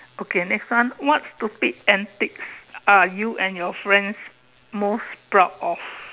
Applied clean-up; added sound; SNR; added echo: none; none; none; none.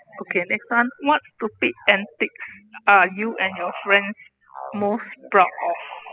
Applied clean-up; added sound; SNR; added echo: classical method spectral subtraction.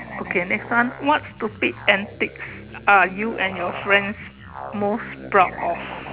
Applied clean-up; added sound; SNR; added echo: none; Musical instrument; 13 dB; none.